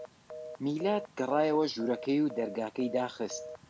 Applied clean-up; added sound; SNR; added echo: none; Telephone; 13 dB; none.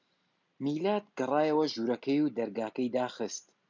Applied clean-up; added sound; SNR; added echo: none; none; none; none.